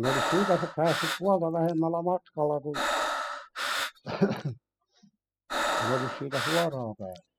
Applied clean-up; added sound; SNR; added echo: classical method spectral subtraction.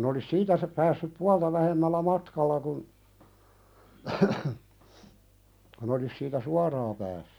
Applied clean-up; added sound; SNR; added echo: none; none; none; none.